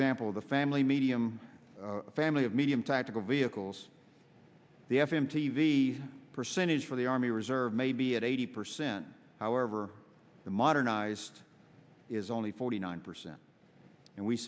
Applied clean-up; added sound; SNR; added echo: none; none; none; none.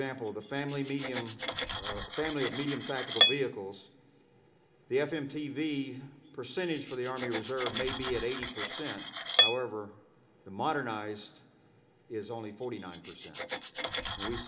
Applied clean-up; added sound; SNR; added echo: none; Cutlery, silverware; -2 dB; reverberation time 2.0 s.